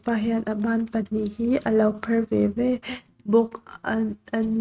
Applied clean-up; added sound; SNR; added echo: neural mask model RNNoise.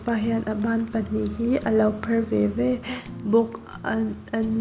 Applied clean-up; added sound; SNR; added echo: none; Fire; 17 dB; none.